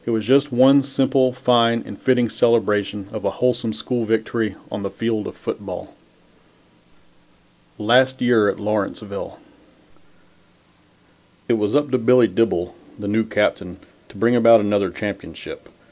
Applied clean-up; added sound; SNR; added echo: none; none; none; none.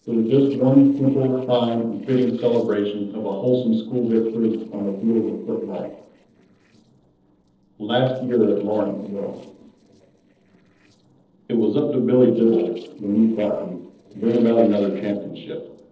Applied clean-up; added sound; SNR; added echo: neural separator model SepFormer DNS4.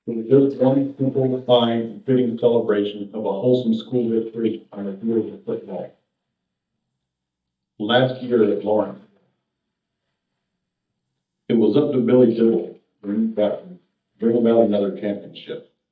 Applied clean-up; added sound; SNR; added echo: neural mask model DeepFilterNet 3.